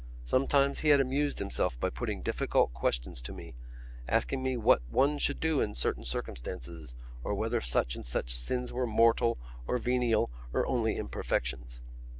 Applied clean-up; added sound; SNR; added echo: none; none; none; none.